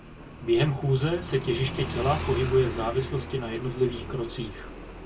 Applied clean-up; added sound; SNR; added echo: none; Motorcycle; 8 dB; reverberation time 0.1 s.